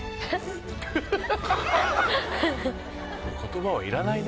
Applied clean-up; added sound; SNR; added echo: none; none; none; none.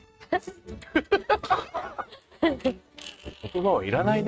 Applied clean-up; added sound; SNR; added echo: neural mask model RNNoise.